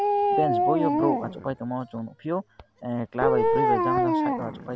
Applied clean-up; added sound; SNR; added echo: none; Dog; -4 dB; none.